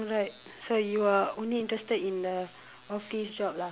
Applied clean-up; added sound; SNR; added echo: none; none; none; none.